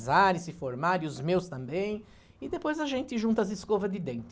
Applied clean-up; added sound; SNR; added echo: none; none; none; none.